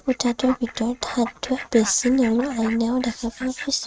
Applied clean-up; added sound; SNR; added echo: neural mask model RNNoise.